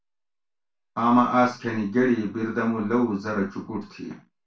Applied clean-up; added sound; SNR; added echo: none; none; none; reverberation time 0.2 s.